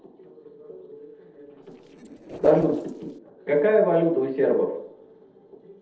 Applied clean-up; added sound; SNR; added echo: neural separator model SepFormer DNS4.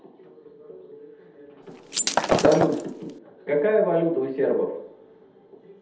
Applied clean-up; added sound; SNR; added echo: none; Shatter; -2 dB; reverberation time 0.7 s.